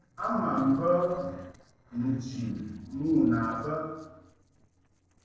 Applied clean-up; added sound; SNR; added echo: neural separator model SepFormer DNS4.